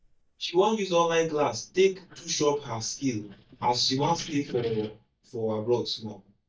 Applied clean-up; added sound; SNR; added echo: neural mask model DeepFilterNet 3.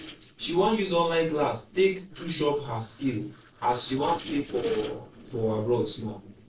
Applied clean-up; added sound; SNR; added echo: neural separator model SepFormer DNS4.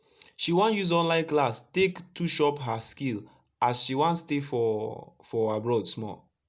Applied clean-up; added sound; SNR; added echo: none; none; none; none.